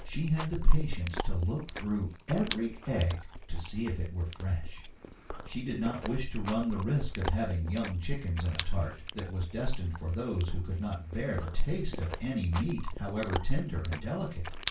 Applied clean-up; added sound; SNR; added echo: none; Chewing, mastication; 12 dB; reverberation time 0.2 s.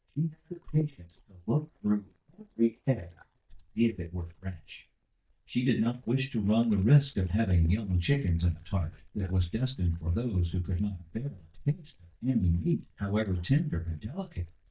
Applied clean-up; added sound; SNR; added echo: neural mask model DeepFilterNet 3.